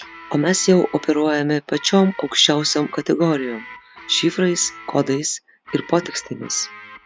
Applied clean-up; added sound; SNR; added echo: none; Guitar; 19 dB; none.